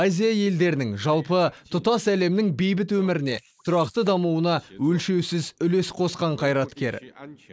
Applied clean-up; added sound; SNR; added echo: neural mask model Resemble Enhance denoiser.